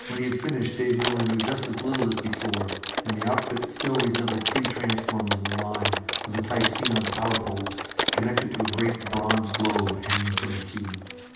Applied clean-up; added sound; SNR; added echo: none; Typing; 1 dB; reverberation time 0.9 s.